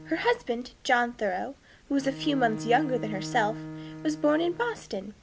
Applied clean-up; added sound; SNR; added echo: none; Bowed string instrument; 12 dB; none.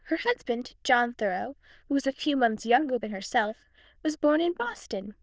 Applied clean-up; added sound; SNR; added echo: neural diffusion model UNIVERSE++.